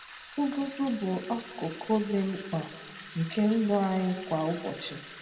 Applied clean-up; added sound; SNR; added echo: none; Sink (filling or washing) / Water tap, faucet; 16 dB; reverberation time 1.1 s.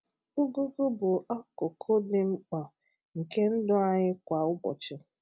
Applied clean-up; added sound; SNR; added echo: none; none; none; none.